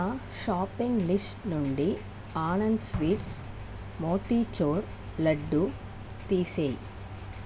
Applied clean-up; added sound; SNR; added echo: none; Explosion; 19 dB; none.